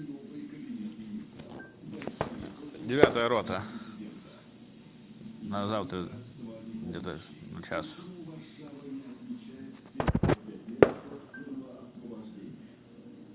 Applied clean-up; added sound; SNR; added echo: none; Fireworks; -3 dB; none.